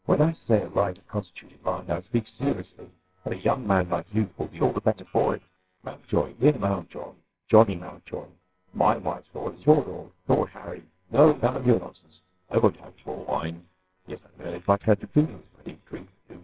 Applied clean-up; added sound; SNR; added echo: neural separator model SepFormer WHAMR!.